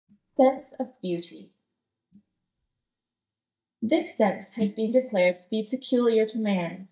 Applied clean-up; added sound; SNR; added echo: neural mask model DeepFilterNet 3.